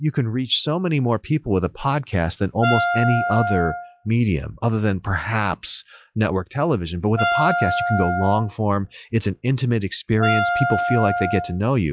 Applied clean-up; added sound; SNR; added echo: classical method log-MMSE.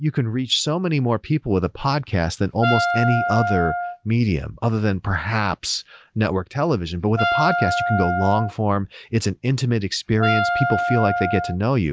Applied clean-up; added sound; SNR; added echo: none; Wind instrument, woodwind instrument; 2 dB; none.